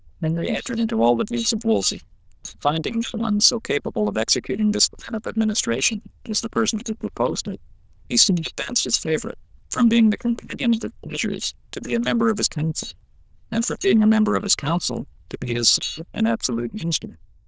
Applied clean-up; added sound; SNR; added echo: neural diffusion model UNIVERSE++.